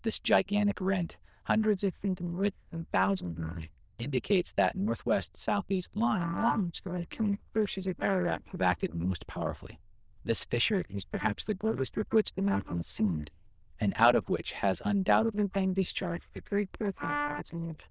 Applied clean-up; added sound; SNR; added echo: neural diffusion model UNIVERSE++.